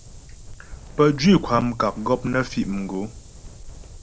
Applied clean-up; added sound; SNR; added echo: none; Wind; 15 dB; none.